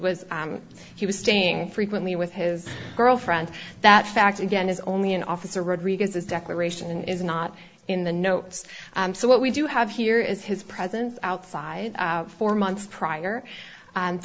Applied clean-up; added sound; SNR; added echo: none; none; none; none.